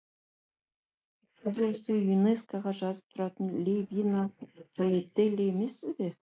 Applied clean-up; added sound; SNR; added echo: neural mask model Resemble Enhance denoiser.